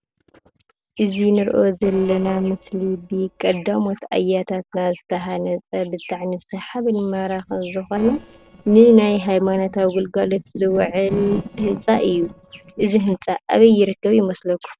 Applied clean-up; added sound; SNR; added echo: neural separator model SepFormer DNS4.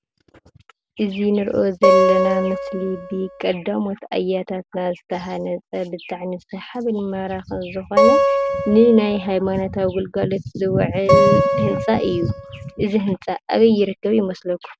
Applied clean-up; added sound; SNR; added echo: none; Acoustic guitar; -1 dB; none.